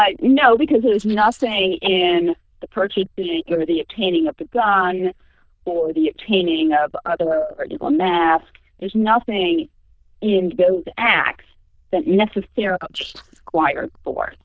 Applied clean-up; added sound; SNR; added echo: neural diffusion model UNIVERSE++.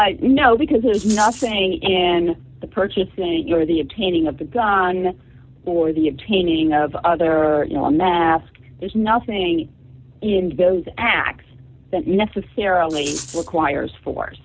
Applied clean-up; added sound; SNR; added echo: none; Rattle; 14 dB; none.